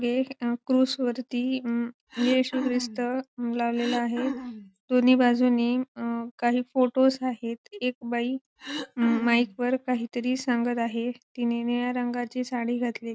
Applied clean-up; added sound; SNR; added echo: none; Cough; 10 dB; none.